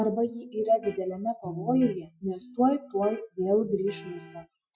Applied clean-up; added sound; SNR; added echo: classical method Wiener filter.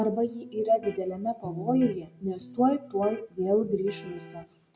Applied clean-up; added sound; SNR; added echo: none; Electric guitar; 16 dB; none.